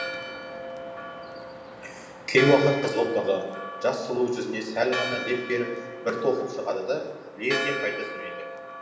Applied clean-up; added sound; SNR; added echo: none; Church bell; 8 dB; reverberation time 1.3 s.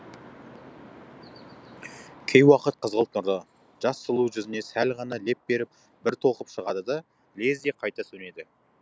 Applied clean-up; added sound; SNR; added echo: none; none; none; none.